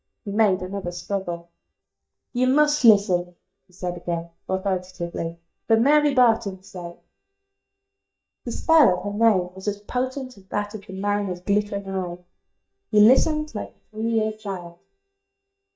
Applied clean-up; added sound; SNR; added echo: neural mask model DeepFilterNet 3.